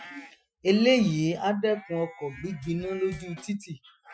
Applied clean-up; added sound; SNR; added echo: classical method Wiener filter.